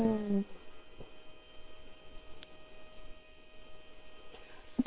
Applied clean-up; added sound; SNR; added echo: neural separator model SepFormer WHAM!.